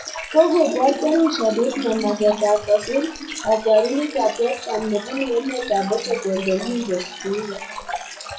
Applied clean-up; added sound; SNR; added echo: classical method WPE with log-MMSE.